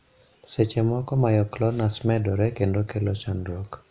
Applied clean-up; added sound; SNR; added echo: none; none; none; none.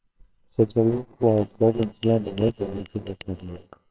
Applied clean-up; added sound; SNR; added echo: neural separator model SepFormer WHAMR!.